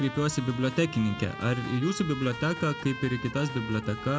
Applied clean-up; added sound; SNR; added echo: none; Trumpet; 12 dB; none.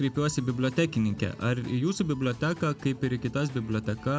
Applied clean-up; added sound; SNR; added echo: none; none; none; none.